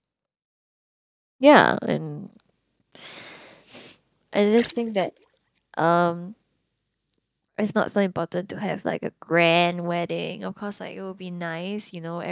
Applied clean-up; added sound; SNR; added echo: neural mask model DeepFilterNet 3.